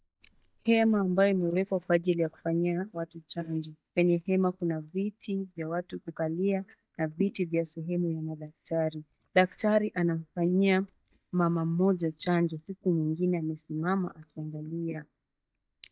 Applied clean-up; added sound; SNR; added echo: neural mask model DeepFilterNet 3.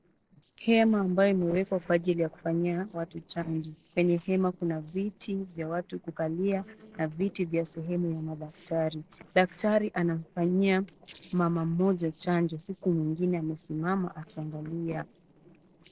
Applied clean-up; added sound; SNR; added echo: neural separator model SepFormer DNS4.